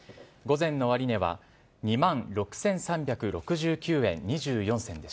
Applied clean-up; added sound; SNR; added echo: none; none; none; none.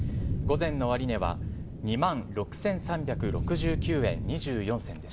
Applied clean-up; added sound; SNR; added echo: none; Thunder; 2 dB; none.